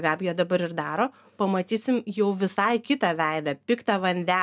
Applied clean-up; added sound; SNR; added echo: none; none; none; none.